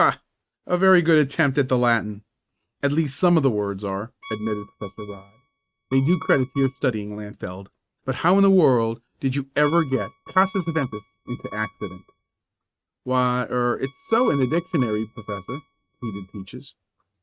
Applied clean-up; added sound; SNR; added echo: neural mask model RNNoise.